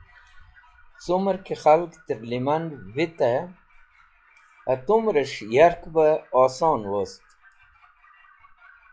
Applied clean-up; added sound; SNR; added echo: classical method log-MMSE.